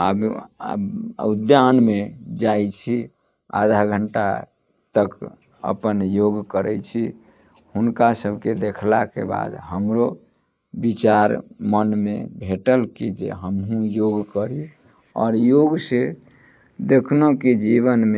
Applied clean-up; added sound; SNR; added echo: neural mask model Resemble Enhance denoiser.